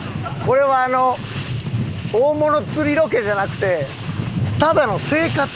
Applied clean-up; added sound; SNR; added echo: none; none; none; none.